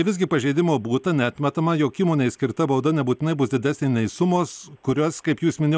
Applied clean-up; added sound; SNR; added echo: none; none; none; none.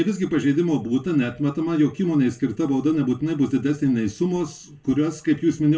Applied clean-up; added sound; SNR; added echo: none; none; none; reverberation time 0.2 s.